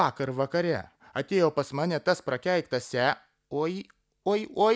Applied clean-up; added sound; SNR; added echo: none; none; none; none.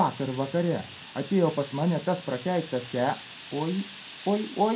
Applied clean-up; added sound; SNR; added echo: none; Fire; 14 dB; reverberation time 0.2 s.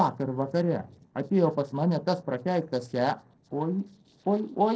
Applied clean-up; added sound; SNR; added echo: neural separator model SepFormer DNS4.